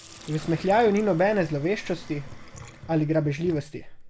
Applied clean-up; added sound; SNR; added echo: none; Sink (filling or washing); 19 dB; none.